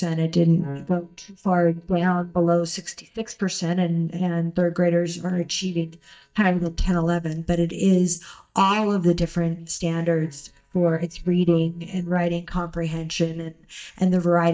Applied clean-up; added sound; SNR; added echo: neural mask model DeepFilterNet 3.